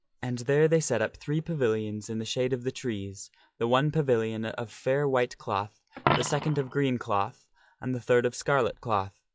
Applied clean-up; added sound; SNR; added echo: classical method log-MMSE.